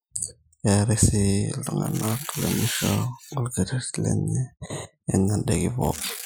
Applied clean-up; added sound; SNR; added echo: classical method Wiener filter.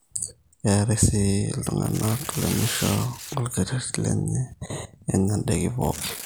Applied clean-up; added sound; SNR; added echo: none; Tearing; 14 dB; none.